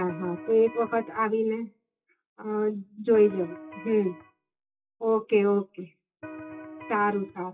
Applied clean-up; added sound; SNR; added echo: classical method WPE with log-MMSE.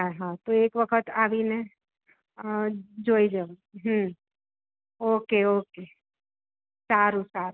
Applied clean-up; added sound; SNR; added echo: none; none; none; none.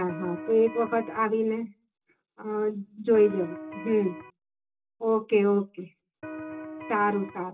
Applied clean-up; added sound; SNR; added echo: none; Electric guitar; 11 dB; reverberation time 0.2 s.